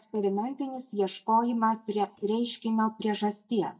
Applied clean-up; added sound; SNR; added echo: neural mask model DeepFilterNet 3.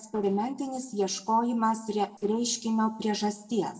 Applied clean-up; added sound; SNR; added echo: neural separator model SepFormer DNS4.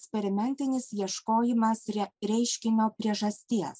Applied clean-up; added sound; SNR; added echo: none; none; none; none.